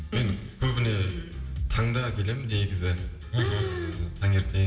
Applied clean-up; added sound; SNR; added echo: none; none; none; reverberation time 1.6 s.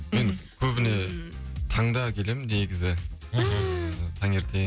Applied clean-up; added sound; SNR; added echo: none; none; none; none.